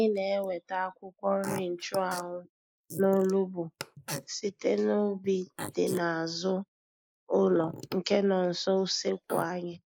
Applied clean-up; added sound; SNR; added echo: neural mask model Resemble Enhance denoiser.